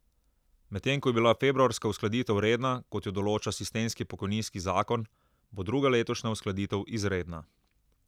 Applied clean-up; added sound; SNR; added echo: none; none; none; none.